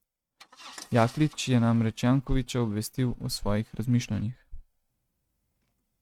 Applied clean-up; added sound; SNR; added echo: neural mask model RNNoise.